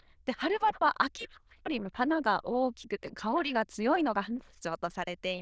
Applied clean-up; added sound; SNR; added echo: neural diffusion model UNIVERSE++.